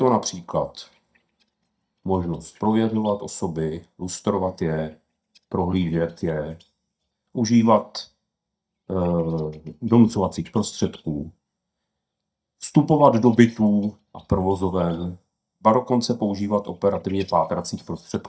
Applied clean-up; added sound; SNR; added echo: neural mask model DeepFilterNet 3.